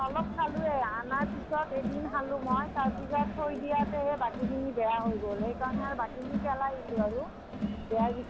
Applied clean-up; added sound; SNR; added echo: none; Crowd; 3 dB; none.